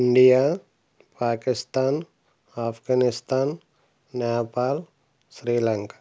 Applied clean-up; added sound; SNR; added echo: none; none; none; none.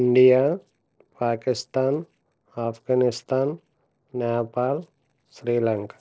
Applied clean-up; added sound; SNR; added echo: neural separator model SepFormer DNS4.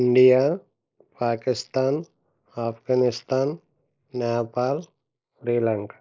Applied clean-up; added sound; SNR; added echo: neural mask model Resemble Enhance denoiser.